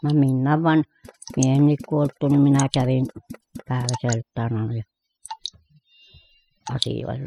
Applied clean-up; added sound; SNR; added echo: classical method spectral subtraction.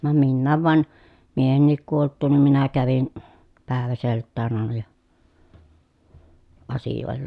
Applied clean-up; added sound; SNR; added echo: none; none; none; none.